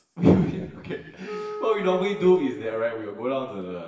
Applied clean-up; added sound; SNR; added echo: none; Wind instrument, woodwind instrument; 13 dB; reverberation time 1.0 s.